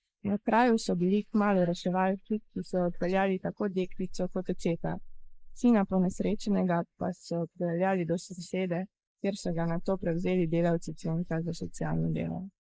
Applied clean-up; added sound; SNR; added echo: neural mask model Resemble Enhance denoiser.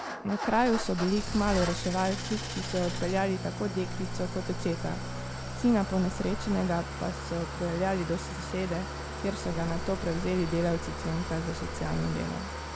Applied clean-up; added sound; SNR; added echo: none; Livestock, farm animals, working animals + Idling / Engine starting; 5 dB; none.